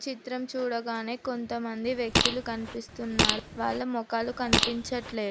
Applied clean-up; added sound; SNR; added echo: none; Fart; -2 dB; none.